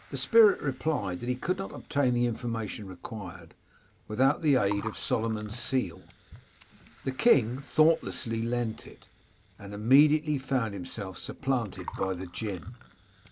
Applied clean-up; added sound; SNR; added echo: none; Gurgling; 19 dB; none.